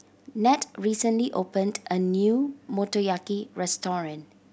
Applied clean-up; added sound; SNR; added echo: none; none; none; none.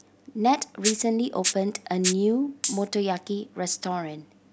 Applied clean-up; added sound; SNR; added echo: none; Rattle (instrument); 7 dB; none.